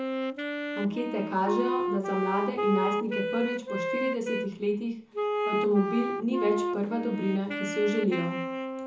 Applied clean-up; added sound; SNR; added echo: none; Wind instrument, woodwind instrument; 2 dB; reverberation time 0.6 s.